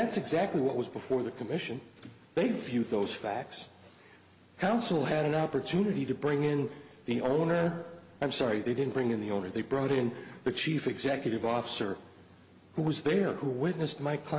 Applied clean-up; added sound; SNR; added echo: none; none; none; none.